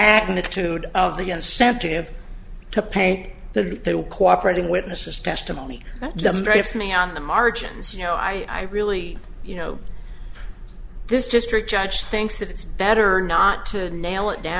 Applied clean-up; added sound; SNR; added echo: none; none; none; none.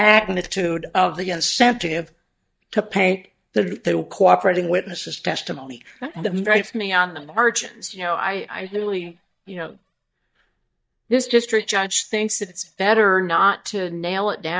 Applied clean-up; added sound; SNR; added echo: neural mask model DeepFilterNet 3.